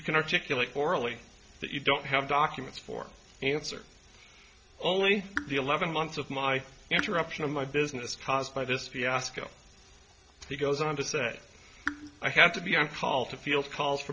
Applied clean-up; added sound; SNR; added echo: none; Raindrop / Drip; 10 dB; none.